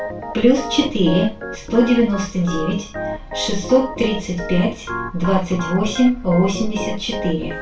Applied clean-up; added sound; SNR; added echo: none; Organ; 10 dB; reverberation time 0.2 s.